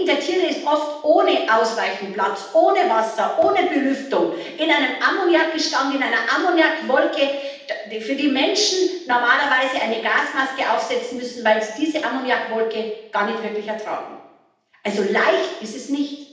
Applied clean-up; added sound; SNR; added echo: none; none; none; reverberation time 0.8 s.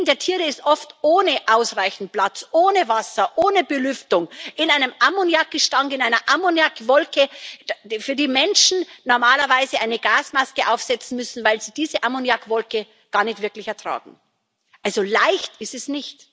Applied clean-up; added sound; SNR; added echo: none; none; none; none.